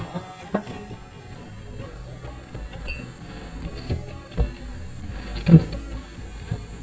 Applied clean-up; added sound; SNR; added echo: neural mask model DeepFilterNet 3.